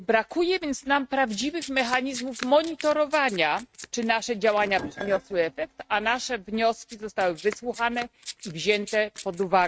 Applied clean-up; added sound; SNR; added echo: neural mask model RNNoise.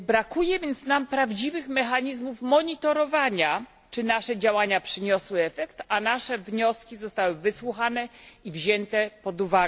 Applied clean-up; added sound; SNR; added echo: none; none; none; none.